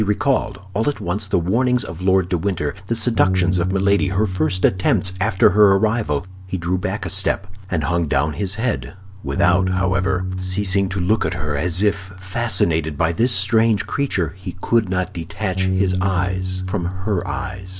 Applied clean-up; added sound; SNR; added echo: none; Bass guitar; 6 dB; none.